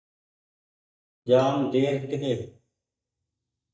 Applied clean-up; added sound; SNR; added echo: neural mask model DeepFilterNet 3.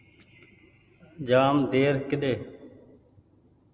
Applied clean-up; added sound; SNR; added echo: none; none; none; none.